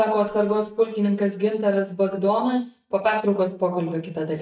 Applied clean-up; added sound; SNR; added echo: neural mask model DeepFilterNet 3.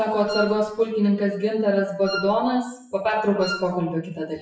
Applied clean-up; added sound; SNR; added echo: classical method WPE with log-MMSE.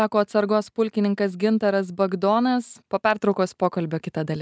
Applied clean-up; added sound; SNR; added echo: none; none; none; none.